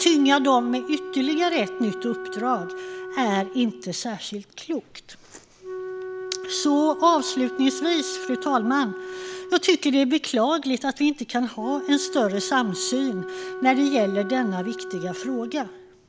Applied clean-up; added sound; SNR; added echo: none; Wind instrument, woodwind instrument; 11 dB; none.